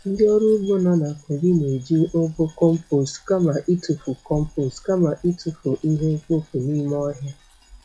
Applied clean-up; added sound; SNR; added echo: classical method log-MMSE.